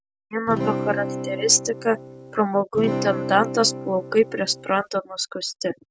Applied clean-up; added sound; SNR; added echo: none; Acoustic guitar / Strum; 7 dB; none.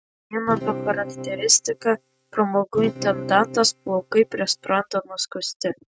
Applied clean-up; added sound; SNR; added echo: neural mask model RNNoise.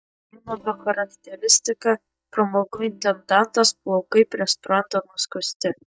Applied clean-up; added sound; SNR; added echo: neural mask model DeepFilterNet 3.